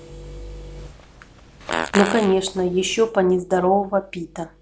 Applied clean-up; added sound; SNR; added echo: none; Fart; 8 dB; none.